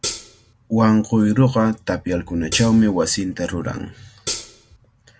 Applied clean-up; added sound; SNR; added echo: none; Hi-hat; 9 dB; none.